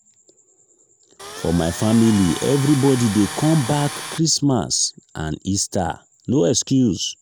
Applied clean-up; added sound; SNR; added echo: none; Tools; 11 dB; none.